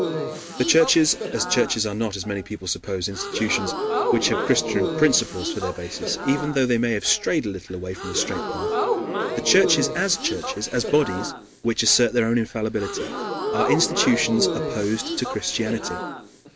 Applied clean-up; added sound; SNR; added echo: none; Crowd / Gasp; 4 dB; none.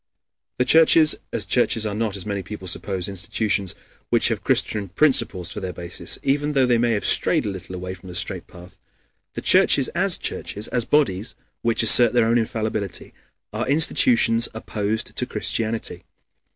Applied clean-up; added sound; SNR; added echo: none; none; none; none.